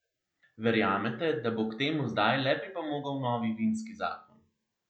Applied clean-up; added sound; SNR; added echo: none; none; none; none.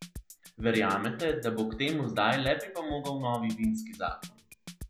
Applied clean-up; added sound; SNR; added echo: none; Drum kit; 16 dB; none.